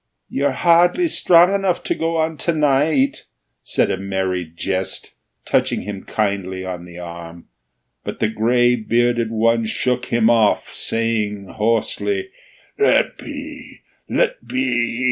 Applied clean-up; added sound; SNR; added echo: none; none; none; none.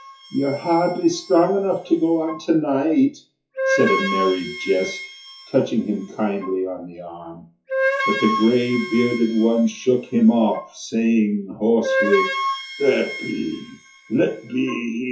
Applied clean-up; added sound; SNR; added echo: classical method WPE with log-MMSE.